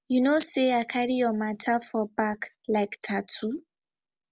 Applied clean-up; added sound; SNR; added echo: none; none; none; none.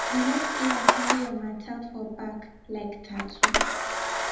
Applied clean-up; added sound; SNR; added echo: none; Camera; -4 dB; reverberation time 0.8 s.